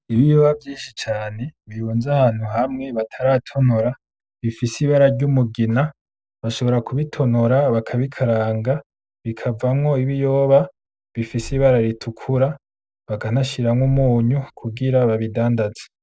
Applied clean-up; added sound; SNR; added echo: neural separator model SepFormer DNS4.